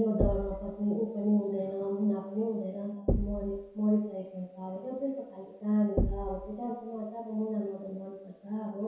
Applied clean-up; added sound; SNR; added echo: none; Knock; 5 dB; reverberation time 0.7 s.